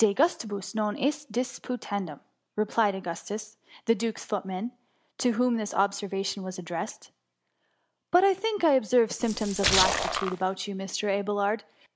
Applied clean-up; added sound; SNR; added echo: none; Splash, splatter; 0 dB; none.